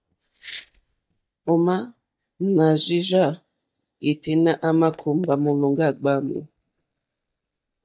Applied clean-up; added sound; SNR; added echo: neural mask model DeepFilterNet 3.